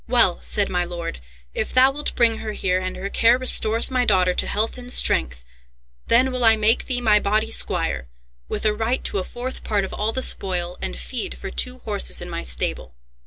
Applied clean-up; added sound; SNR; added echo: none; none; none; none.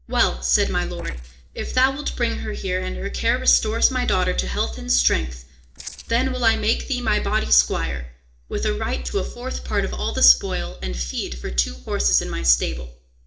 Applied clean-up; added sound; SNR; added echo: neural separator model SepFormer DNS4.